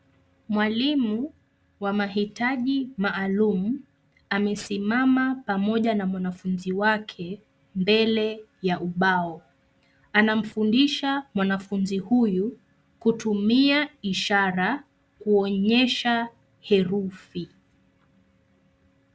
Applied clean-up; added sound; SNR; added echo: none; none; none; none.